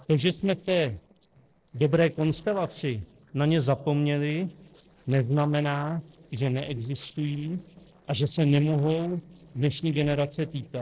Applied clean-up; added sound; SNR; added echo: neural separator model SepFormer DNS4.